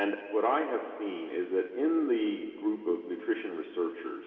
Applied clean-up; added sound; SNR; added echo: none; none; none; reverberation time 2.6 s.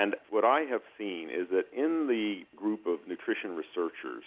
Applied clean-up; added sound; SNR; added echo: none; none; none; none.